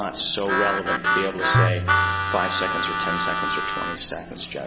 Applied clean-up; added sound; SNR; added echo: none; Tabla + Harmonica; -4 dB; none.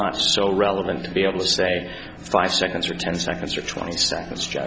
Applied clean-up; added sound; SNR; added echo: none; none; none; none.